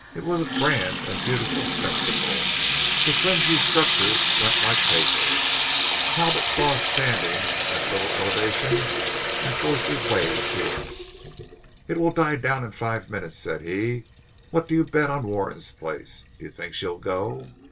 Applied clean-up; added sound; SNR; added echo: none; Sink (filling or washing) / Water tap, faucet; -2 dB; reverberation time 0.1 s.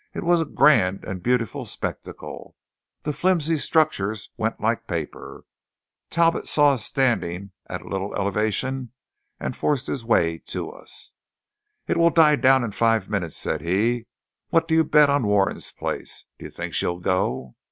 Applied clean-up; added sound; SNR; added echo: none; none; none; none.